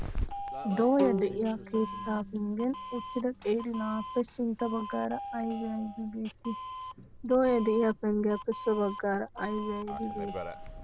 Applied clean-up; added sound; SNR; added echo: none; Bowed string instrument + Doorbell; 8 dB; none.